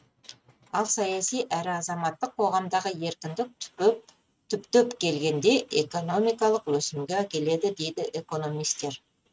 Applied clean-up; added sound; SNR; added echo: neural mask model RNNoise.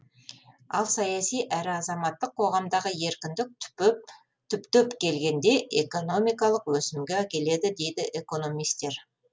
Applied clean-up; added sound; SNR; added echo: none; none; none; none.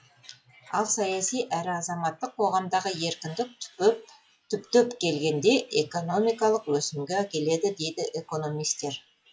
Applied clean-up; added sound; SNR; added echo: classical method log-MMSE.